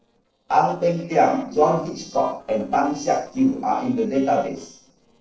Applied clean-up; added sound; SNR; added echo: neural separator model SepFormer DNS4.